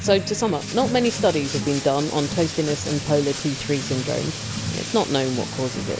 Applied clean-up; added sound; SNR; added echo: none; Bathtub (filling or washing); 10 dB; none.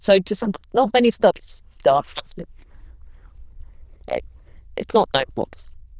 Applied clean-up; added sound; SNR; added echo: neural diffusion model UNIVERSE++.